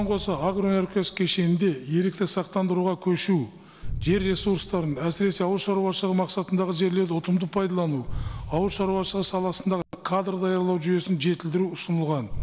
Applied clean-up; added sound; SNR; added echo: none; Boom; 15 dB; none.